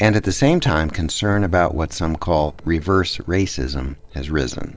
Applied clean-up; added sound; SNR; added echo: neural separator model SepFormer DNS4.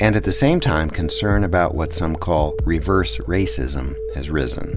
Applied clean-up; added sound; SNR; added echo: none; Cricket; 14 dB; none.